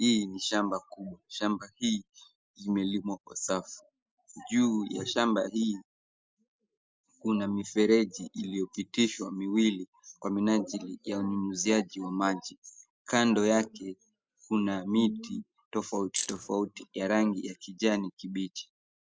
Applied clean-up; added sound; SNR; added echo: neural mask model Resemble Enhance denoiser.